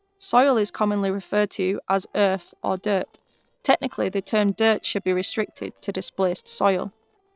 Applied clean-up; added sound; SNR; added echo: neural separator model SepFormer DNS4.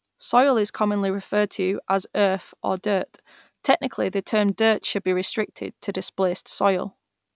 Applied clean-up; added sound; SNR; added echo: none; none; none; none.